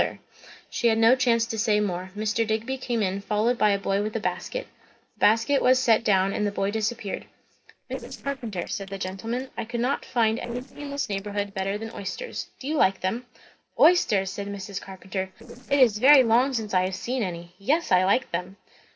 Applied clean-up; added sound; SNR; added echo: neural separator model SepFormer DNS4.